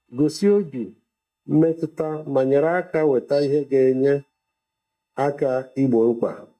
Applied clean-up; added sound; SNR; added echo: neural mask model DeepFilterNet 3.